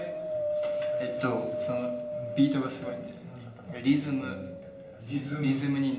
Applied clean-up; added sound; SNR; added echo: none; Wind; 4 dB; reverberation time 1.1 s.